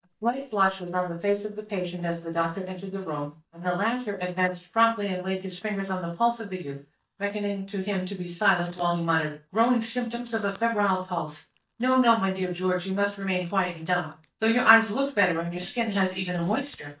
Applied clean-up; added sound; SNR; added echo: neural mask model DeepFilterNet 3.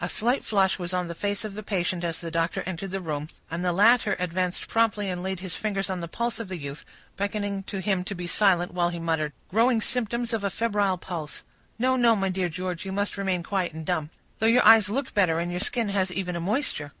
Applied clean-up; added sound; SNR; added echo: none; none; none; none.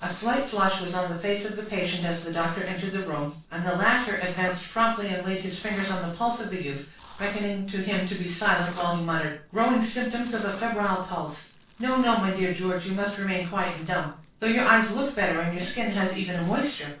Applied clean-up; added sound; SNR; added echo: neural separator model SepFormer DNS4.